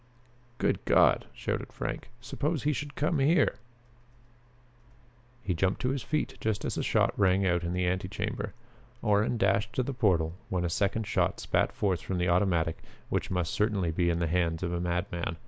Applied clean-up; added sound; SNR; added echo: none; none; none; none.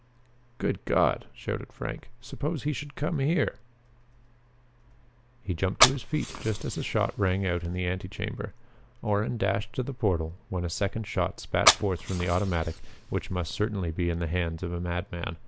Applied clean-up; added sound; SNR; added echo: none; Fire; 1 dB; none.